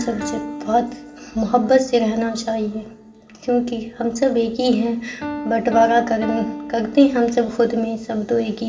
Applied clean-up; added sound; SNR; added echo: none; Piano; 14 dB; reverberation time 1.3 s.